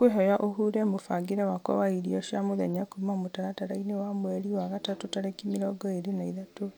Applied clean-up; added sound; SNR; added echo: none; none; none; none.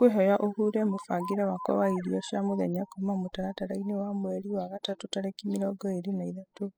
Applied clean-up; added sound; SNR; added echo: classical method spectral subtraction.